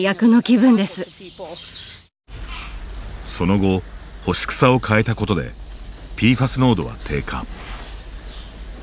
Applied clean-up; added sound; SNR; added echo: none; none; none; none.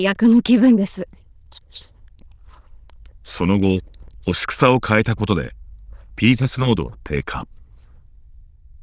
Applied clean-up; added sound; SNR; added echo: neural diffusion model UNIVERSE++.